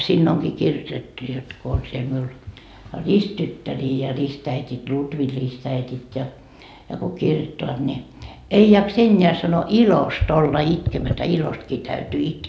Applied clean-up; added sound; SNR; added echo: none; none; none; none.